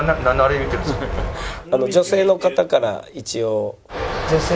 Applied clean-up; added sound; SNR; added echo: none; none; none; none.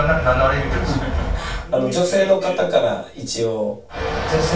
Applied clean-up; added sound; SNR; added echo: none; none; none; reverberation time 0.2 s.